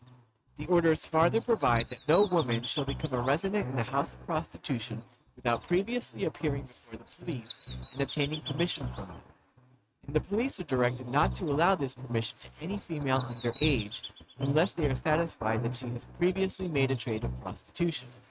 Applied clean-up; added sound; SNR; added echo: neural mask model RNNoise.